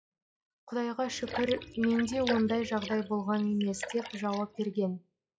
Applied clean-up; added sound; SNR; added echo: classical method log-MMSE.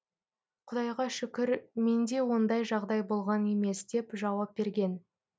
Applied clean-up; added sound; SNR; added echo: none; none; none; none.